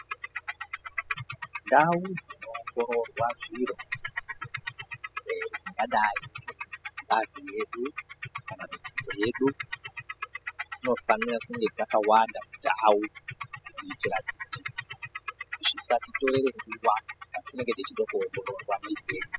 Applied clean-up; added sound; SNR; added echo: classical method spectral subtraction.